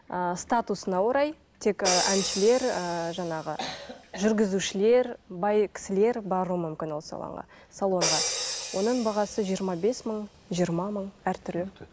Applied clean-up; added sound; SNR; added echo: none; Crash cymbal; 9 dB; none.